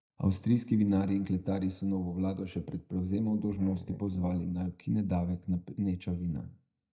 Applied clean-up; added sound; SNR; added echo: neural mask model DeepFilterNet 3.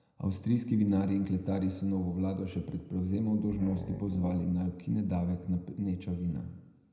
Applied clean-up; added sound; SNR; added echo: none; Growling; 15 dB; reverberation time 0.7 s.